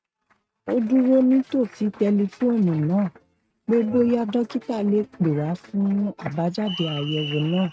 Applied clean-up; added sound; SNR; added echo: neural mask model RNNoise.